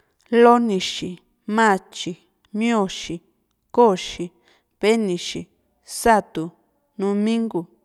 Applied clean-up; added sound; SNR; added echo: none; none; none; none.